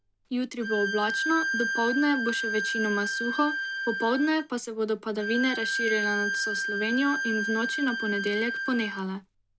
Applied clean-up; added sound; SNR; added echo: none; Bowed string instrument; 2 dB; none.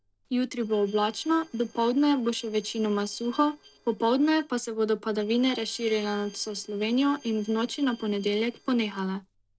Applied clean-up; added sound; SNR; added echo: neural separator model SepFormer DNS4.